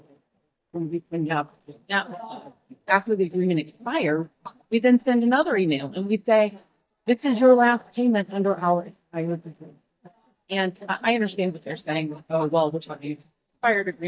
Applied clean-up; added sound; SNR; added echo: neural mask model DeepFilterNet 3.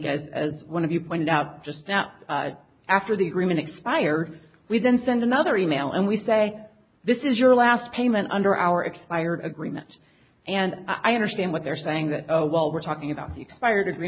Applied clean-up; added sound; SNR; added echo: none; none; none; none.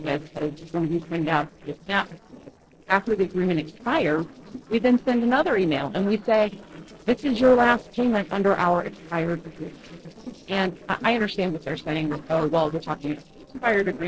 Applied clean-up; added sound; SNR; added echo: neural separator model SepFormer DNS4.